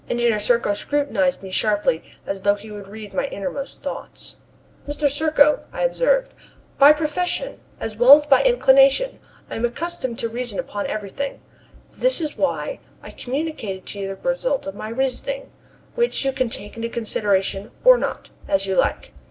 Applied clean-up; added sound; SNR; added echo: none; none; none; none.